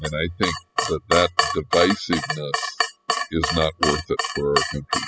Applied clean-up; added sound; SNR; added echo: classical method spectral subtraction.